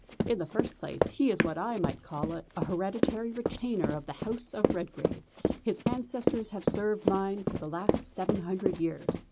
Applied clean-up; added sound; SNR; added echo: none; Run; -1 dB; none.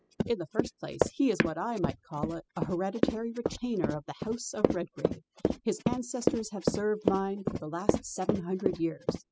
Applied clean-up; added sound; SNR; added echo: classical method spectral subtraction.